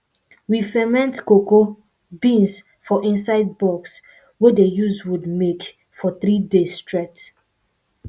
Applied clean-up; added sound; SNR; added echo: none; none; none; none.